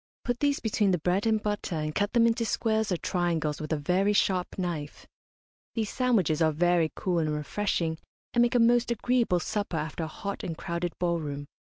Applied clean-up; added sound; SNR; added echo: none; none; none; none.